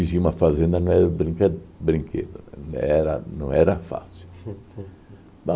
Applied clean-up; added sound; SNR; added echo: none; none; none; none.